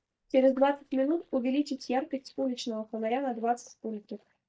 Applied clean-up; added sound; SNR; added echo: neural mask model DeepFilterNet 3.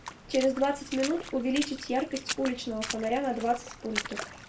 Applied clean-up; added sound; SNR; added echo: none; Water / Splash, splatter; 9 dB; reverberation time 0.2 s.